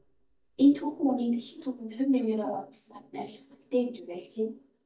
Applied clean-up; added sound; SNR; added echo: neural mask model DeepFilterNet 3.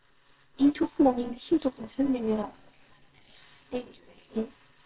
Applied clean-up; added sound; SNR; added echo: neural separator model SepFormer WHAMR!.